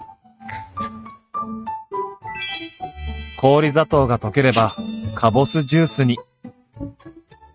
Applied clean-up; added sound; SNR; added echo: neural mask model RNNoise.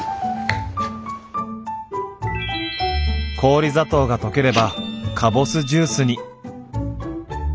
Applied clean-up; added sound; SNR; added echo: none; Printer; 11 dB; none.